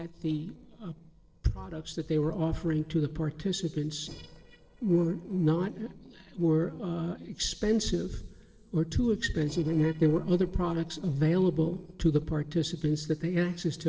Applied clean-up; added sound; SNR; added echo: neural separator model SepFormer DNS4.